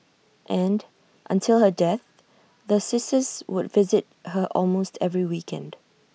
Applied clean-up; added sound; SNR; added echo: none; none; none; none.